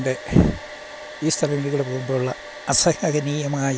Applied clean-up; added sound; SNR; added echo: none; Domestic sounds, home sounds; 15 dB; none.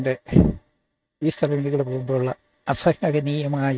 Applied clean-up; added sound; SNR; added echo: neural mask model RNNoise.